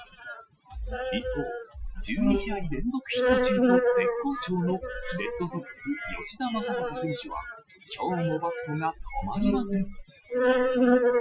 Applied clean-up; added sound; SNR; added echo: classical method Wiener filter.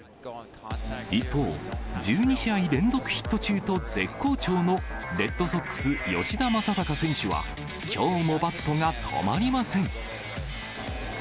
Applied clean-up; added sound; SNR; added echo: none; none; none; none.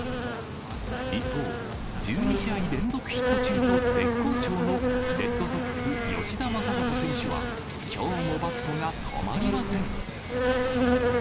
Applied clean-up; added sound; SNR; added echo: none; Insect; -4 dB; none.